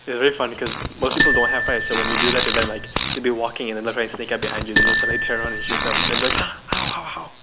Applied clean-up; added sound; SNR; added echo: none; Fart + Marimba, xylophone; -2 dB; none.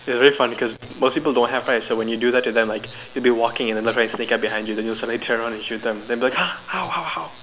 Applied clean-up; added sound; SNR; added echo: none; none; none; none.